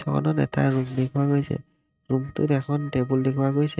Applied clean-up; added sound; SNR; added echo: neural mask model RNNoise.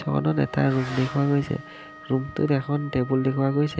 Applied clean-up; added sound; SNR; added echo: none; Motorcycle / Accelerating, revving, vroom + Wind instrument, woodwind instrument; 17 dB; none.